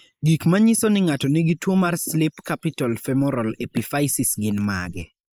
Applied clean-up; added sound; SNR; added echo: neural mask model Resemble Enhance denoiser.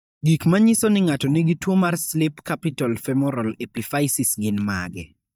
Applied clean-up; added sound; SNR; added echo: neural mask model DeepFilterNet 3.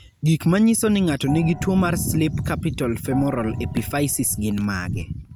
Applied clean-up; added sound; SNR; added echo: none; Raindrop / Drip + Gong; 16 dB; none.